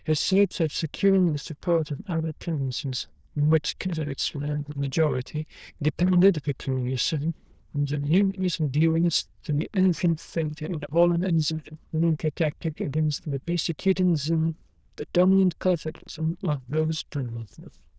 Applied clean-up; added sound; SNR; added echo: neural diffusion model UNIVERSE++.